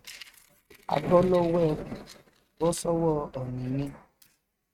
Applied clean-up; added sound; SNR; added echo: neural mask model RNNoise.